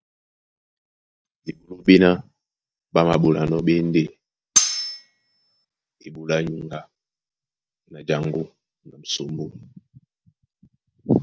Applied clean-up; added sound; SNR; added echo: neural mask model DeepFilterNet 3.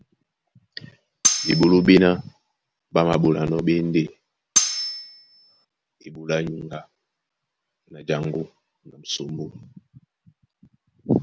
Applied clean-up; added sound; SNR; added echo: none; Cutlery, silverware; 1 dB; none.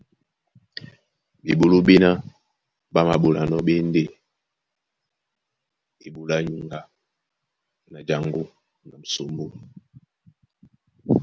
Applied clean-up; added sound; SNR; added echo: none; none; none; none.